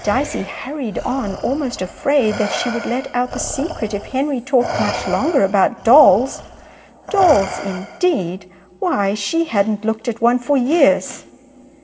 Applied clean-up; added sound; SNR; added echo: none; Respiratory sounds; 12 dB; reverberation time 1.0 s.